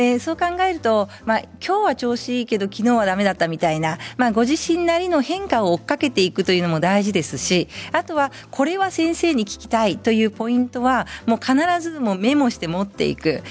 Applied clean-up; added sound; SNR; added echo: none; none; none; none.